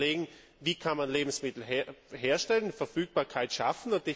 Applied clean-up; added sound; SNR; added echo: none; none; none; none.